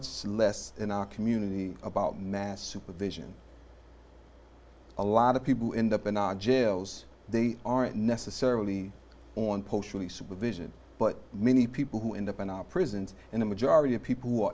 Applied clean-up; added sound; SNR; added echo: none; none; none; none.